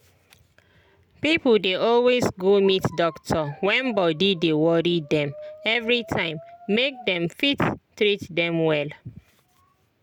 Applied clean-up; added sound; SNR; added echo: none; none; none; none.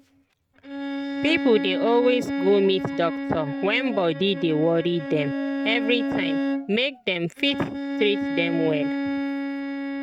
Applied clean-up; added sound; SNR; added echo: neural mask model RNNoise.